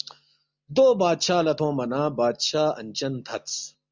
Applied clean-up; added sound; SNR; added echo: none; none; none; none.